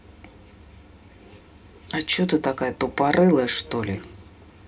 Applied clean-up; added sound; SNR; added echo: none; none; none; reverberation time 0.3 s.